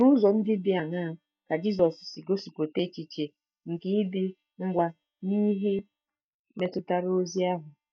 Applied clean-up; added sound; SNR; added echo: neural mask model DeepFilterNet 3.